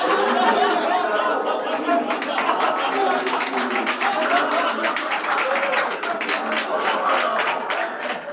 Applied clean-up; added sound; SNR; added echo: none; Applause; -4 dB; reverberation time 2.1 s.